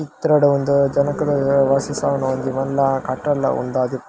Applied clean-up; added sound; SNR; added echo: none; Animal; 13 dB; none.